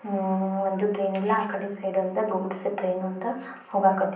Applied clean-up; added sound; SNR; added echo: none; none; none; reverberation time 0.6 s.